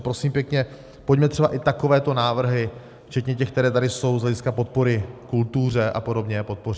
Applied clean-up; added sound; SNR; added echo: none; none; none; none.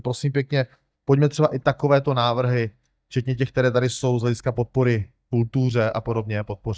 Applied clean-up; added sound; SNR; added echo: neural mask model DeepFilterNet 3.